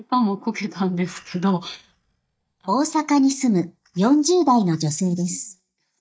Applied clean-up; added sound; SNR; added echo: neural mask model DeepFilterNet 3.